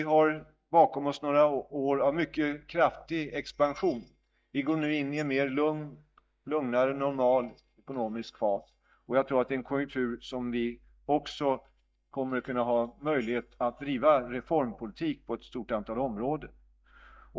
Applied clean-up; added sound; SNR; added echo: neural mask model DeepFilterNet 3.